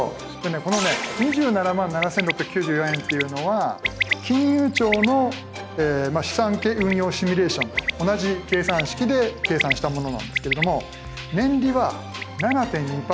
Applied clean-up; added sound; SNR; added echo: none; Bird; 9 dB; none.